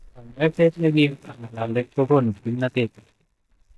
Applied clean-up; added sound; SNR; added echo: neural mask model DeepFilterNet 3.